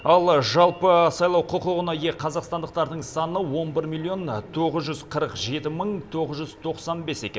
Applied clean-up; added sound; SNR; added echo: none; none; none; none.